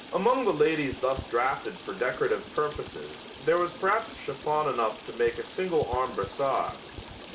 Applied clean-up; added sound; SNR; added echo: none; Stream; 14 dB; none.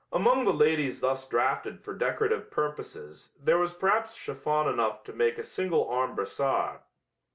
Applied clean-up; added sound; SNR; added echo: none; none; none; none.